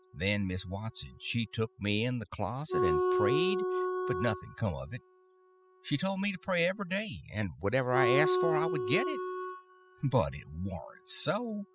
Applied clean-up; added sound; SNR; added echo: classical method spectral subtraction.